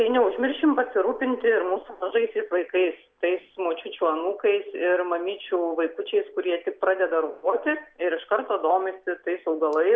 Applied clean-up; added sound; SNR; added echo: none; none; none; none.